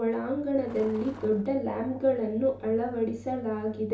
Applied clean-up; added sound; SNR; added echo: none; Truck; 18 dB; reverberation time 0.7 s.